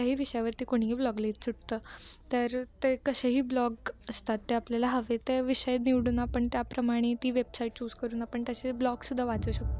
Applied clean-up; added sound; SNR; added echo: none; Crowd; 13 dB; none.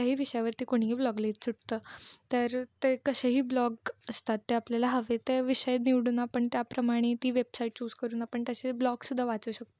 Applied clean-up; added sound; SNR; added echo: none; none; none; none.